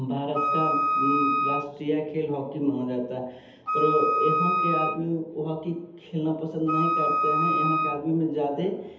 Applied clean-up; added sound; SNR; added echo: none; Wind instrument, woodwind instrument; -2 dB; reverberation time 0.8 s.